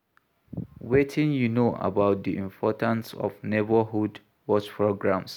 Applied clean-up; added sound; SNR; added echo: none; none; none; none.